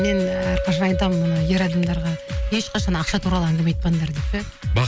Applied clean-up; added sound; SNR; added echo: none; Chink, clink; 10 dB; none.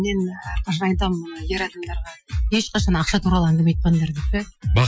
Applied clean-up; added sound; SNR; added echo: classical method Wiener filter.